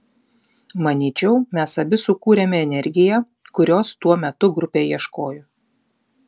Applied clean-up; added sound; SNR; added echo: none; none; none; none.